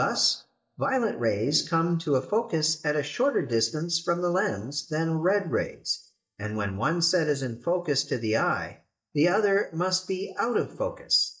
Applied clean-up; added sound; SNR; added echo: neural mask model DeepFilterNet 3.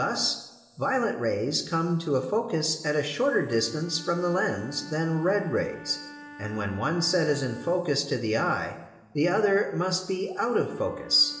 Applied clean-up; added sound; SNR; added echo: none; Wind instrument, woodwind instrument; 20 dB; reverberation time 1.6 s.